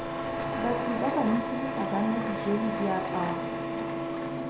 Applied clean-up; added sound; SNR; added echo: none; Printer; 0 dB; reverberation time 0.6 s.